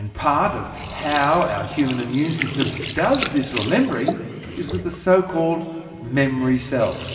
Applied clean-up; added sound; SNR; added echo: none; Sink (filling or washing); 11 dB; reverberation time 2.2 s.